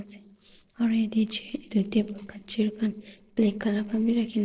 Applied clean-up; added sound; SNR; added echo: neural separator model SepFormer DNS4.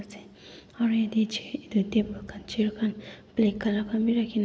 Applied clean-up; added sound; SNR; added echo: none; none; none; none.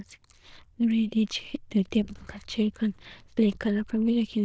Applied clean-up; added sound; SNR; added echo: neural diffusion model UNIVERSE++.